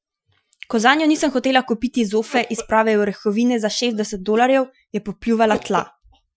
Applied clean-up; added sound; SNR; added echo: classical method Wiener filter.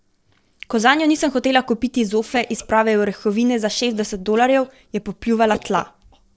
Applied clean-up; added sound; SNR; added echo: neural separator model SepFormer DNS4.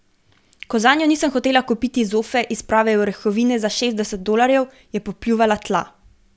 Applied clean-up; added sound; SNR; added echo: none; none; none; none.